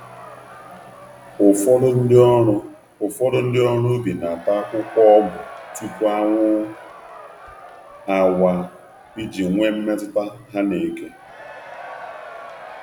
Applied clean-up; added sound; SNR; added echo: none; Crowd / Cheering; 20 dB; none.